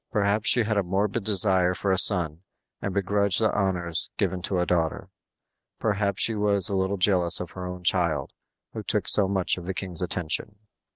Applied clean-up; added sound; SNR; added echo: none; none; none; none.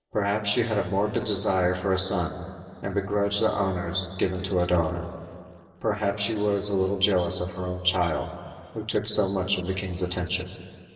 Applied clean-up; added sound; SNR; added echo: none; none; none; reverberation time 2.8 s.